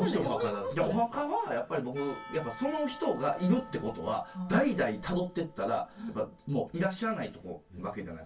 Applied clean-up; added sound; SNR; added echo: none; Church bell / Percussion; 19 dB; reverberation time 0.1 s.